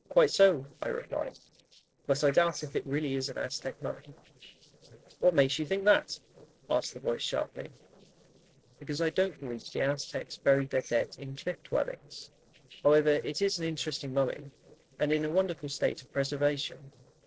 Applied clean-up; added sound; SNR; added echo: neural separator model SepFormer DNS4.